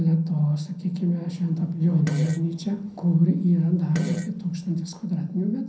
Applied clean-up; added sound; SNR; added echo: none; Fart; 17 dB; reverberation time 0.5 s.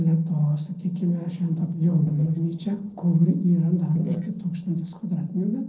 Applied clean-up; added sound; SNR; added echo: neural separator model SepFormer DNS4.